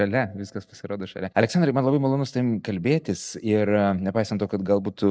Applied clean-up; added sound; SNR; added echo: neural mask model DeepFilterNet 3.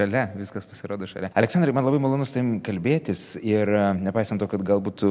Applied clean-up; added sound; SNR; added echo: none; none; none; none.